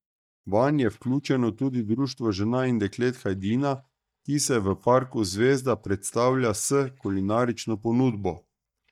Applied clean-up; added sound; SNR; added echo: neural mask model DeepFilterNet 3.